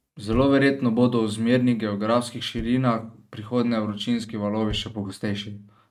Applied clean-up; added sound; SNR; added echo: neural mask model RNNoise.